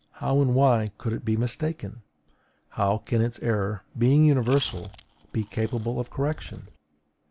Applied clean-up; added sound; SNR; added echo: none; Chewing, mastication; 18 dB; none.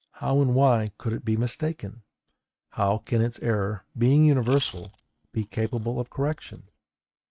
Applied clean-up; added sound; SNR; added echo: neural mask model RNNoise.